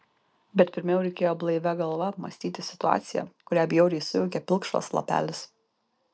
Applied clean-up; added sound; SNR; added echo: none; none; none; none.